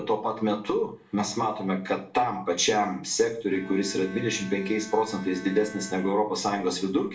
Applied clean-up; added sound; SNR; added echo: none; Bowed string instrument; 18 dB; reverberation time 0.3 s.